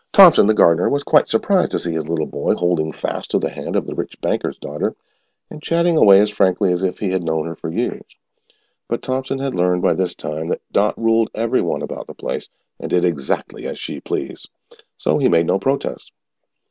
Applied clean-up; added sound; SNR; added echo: none; none; none; none.